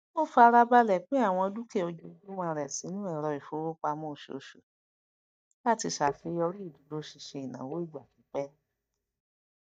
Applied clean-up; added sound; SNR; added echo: neural mask model DeepFilterNet 3.